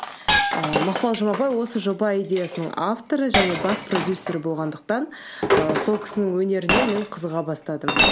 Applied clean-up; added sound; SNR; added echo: none; Chink, clink; 1 dB; none.